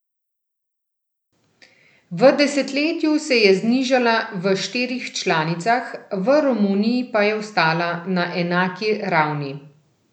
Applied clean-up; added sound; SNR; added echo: none; none; none; none.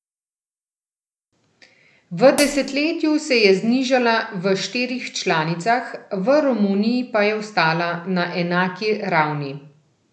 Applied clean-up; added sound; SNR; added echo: none; Hi-hat; 7 dB; none.